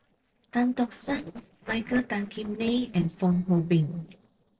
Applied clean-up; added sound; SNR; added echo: neural separator model SepFormer DNS4.